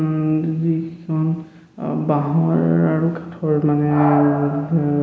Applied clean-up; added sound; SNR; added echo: none; none; none; none.